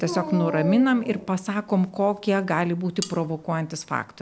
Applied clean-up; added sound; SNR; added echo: none; Dog + Cutlery, silverware; 12 dB; none.